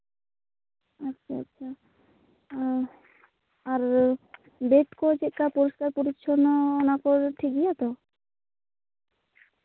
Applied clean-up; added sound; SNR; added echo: none; none; none; none.